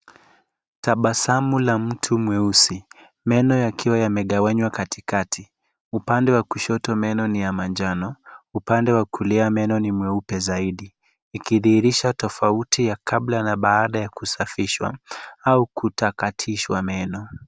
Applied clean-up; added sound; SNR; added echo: none; none; none; none.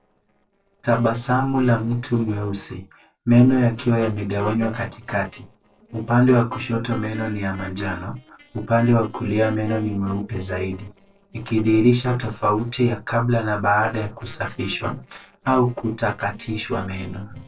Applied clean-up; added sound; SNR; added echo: neural separator model SepFormer DNS4.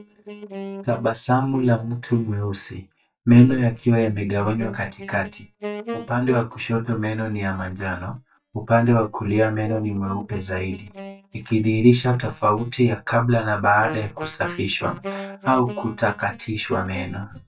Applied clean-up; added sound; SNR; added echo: neural mask model DeepFilterNet 3.